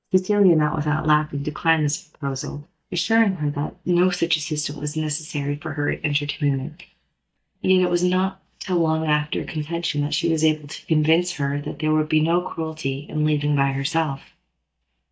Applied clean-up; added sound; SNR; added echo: neural mask model DeepFilterNet 3.